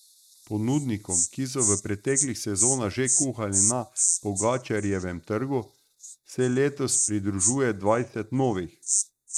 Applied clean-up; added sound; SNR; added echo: neural mask model RNNoise.